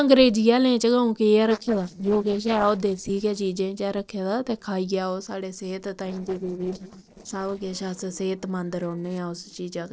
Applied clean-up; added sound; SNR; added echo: neural separator model SepFormer DNS4.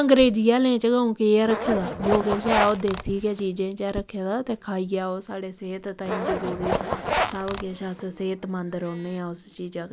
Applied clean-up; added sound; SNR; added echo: none; Zipper (clothing); 4 dB; none.